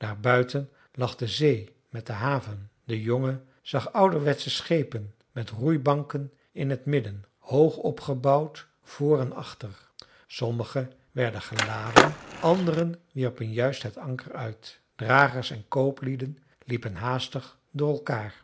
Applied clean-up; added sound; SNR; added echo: none; Skateboard; -3 dB; none.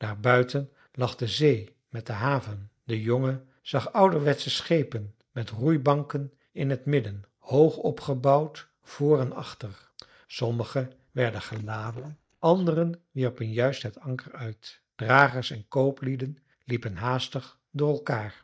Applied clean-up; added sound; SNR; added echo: neural mask model DeepFilterNet 3.